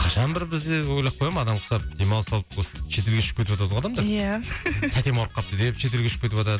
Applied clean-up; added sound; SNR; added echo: none; none; none; none.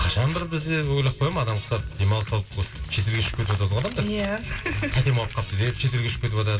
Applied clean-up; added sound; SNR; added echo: none; Crumpling, crinkling; 20 dB; reverberation time 2.8 s.